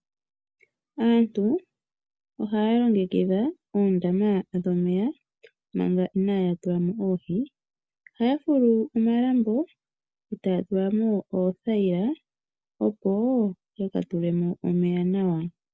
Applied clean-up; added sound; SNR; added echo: none; none; none; none.